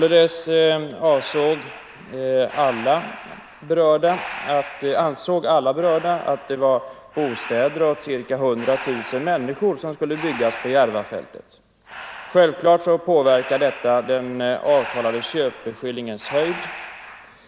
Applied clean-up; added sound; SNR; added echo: none; Breathing; 15 dB; none.